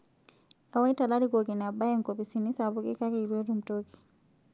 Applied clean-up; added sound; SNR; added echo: none; none; none; none.